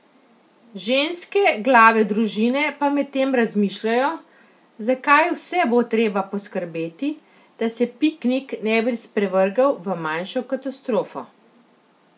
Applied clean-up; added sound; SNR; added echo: none; none; none; none.